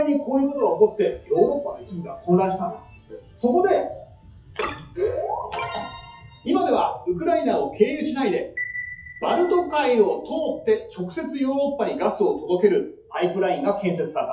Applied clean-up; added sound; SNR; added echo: classical method WPE with log-MMSE.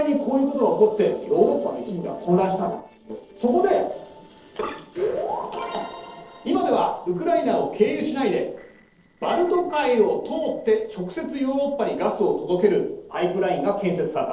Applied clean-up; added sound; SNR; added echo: neural separator model SepFormer DNS4.